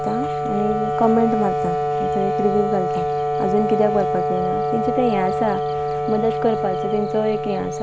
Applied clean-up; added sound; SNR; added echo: none; Wind instrument, woodwind instrument; -1 dB; none.